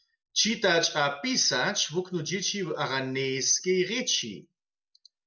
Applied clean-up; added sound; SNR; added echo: none; none; none; none.